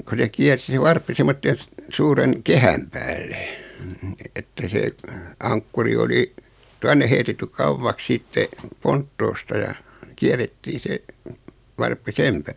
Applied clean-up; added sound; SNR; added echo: none; none; none; none.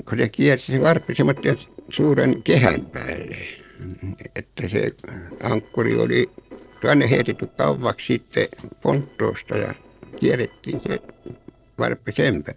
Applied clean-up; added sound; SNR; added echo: neural separator model SepFormer DNS4.